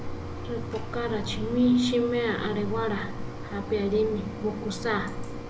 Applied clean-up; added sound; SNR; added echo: none; Mechanisms; 6 dB; none.